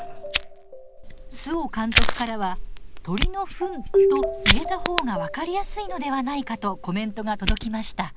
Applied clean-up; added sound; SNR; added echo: none; Fire; 1 dB; none.